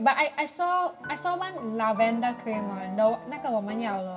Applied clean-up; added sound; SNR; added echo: none; Piano; 13 dB; reverberation time 1.6 s.